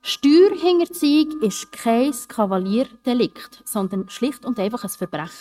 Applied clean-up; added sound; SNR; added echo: neural mask model RNNoise.